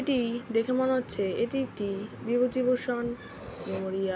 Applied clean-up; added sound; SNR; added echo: none; none; none; none.